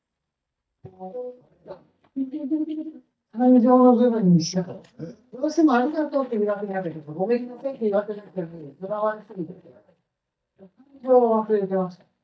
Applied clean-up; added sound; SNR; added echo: neural mask model DeepFilterNet 3.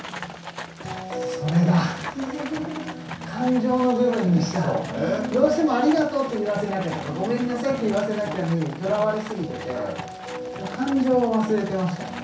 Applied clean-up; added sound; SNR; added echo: none; Livestock, farm animals, working animals; 14 dB; reverberation time 0.6 s.